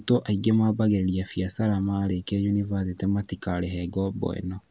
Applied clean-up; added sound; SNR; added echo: none; none; none; none.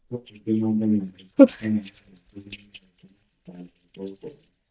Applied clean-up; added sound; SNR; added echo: neural mask model DeepFilterNet 3.